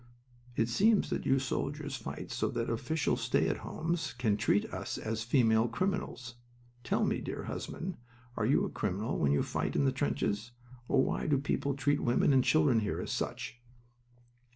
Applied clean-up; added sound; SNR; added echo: none; none; none; none.